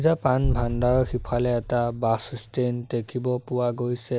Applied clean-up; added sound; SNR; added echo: none; Boom; 8 dB; none.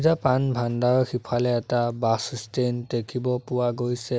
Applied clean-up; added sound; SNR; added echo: none; none; none; none.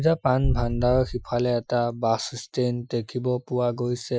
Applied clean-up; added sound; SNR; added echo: classical method Wiener filter.